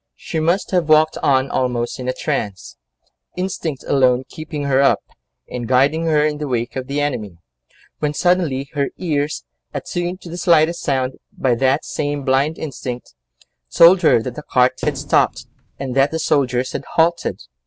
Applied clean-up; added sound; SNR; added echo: none; Thump, thud; 14 dB; none.